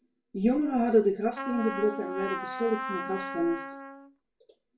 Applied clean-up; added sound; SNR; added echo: none; Trumpet; 8 dB; reverberation time 0.2 s.